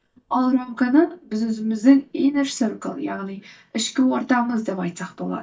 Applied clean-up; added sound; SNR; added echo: neural mask model DeepFilterNet 3.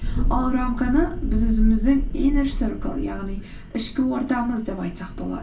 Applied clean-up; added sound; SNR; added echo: none; Thunder; 1 dB; reverberation time 0.3 s.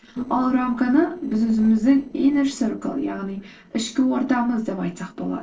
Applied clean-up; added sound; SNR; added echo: neural separator model SepFormer DNS4.